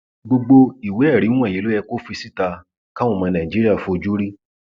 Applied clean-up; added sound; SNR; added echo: none; none; none; none.